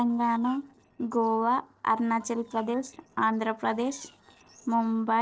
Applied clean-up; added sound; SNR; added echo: neural separator model SepFormer DNS4.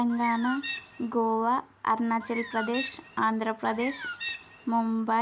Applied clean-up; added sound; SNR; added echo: none; Bird; 8 dB; none.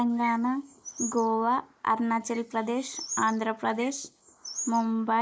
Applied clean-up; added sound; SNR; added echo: neural mask model Resemble Enhance denoiser.